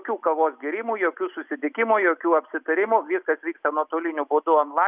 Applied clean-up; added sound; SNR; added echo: none; none; none; none.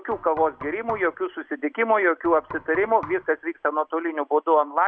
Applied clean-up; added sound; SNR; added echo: none; Knock; 19 dB; none.